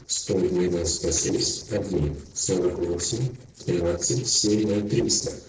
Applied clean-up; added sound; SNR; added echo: neural separator model SepFormer DNS4.